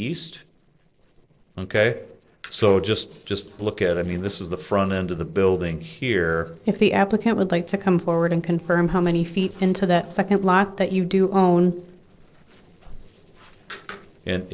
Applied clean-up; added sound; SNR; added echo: neural separator model SepFormer DNS4.